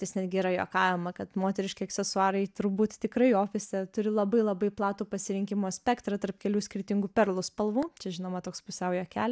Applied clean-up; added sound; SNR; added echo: none; none; none; none.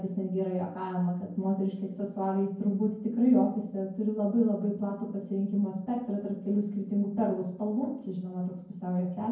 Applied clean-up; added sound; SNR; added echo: none; none; none; reverberation time 0.9 s.